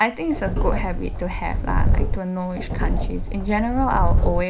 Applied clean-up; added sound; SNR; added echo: none; Subway, metro, underground; -4 dB; none.